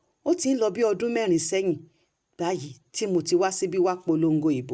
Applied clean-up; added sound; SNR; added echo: none; none; none; none.